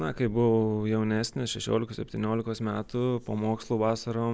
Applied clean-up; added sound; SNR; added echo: none; none; none; none.